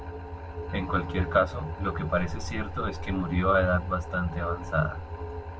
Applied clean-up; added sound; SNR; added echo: none; none; none; none.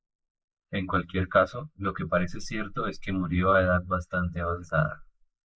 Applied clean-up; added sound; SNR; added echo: neural mask model Resemble Enhance denoiser.